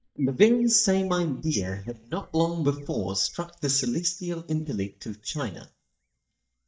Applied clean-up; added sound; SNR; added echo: neural mask model DeepFilterNet 3.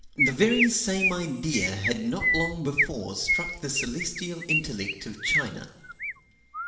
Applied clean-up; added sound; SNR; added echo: none; Chirp, tweet; 0 dB; reverberation time 1.7 s.